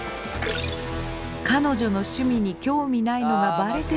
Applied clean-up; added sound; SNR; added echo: none; none; none; none.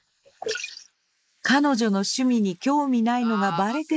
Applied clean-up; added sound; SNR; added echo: neural mask model Resemble Enhance denoiser.